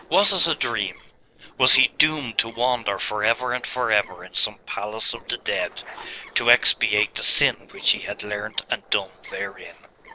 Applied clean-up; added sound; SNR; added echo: neural separator model SepFormer DNS4.